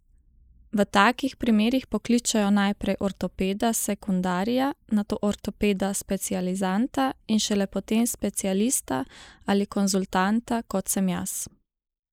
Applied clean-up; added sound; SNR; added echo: neural mask model Resemble Enhance denoiser.